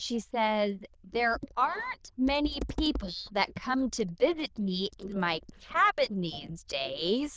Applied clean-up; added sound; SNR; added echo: neural diffusion model UNIVERSE++.